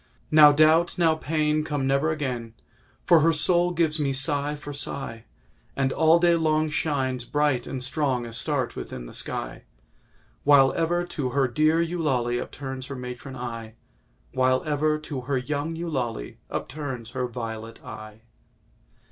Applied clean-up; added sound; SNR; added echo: none; none; none; none.